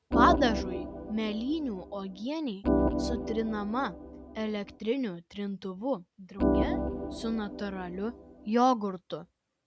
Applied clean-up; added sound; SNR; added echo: none; Organ; 0 dB; none.